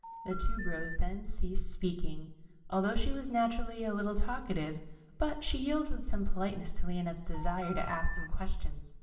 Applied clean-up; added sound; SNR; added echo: none; Telephone; 13 dB; reverberation time 1.3 s.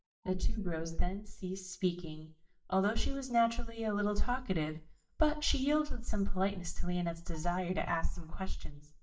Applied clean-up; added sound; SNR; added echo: neural mask model DeepFilterNet 3.